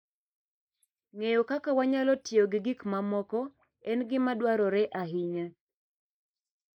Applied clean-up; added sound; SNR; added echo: neural mask model Resemble Enhance denoiser.